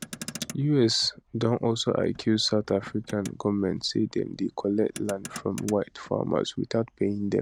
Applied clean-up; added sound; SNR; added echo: none; Motor vehicle (road); 18 dB; none.